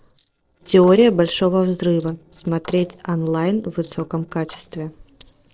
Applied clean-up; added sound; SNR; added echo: neural separator model SepFormer DNS4.